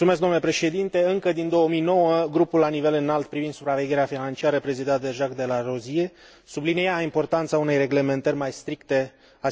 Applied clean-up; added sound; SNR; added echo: none; none; none; none.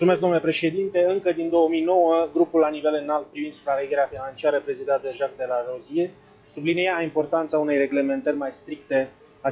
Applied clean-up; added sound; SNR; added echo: classical method log-MMSE.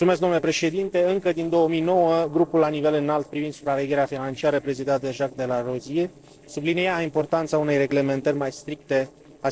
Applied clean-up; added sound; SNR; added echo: neural separator model SepFormer DNS4.